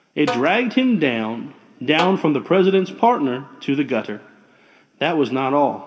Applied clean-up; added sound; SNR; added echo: none; Snare drum; 12 dB; reverberation time 1.6 s.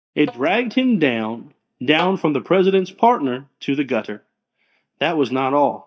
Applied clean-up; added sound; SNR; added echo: neural mask model DeepFilterNet 3.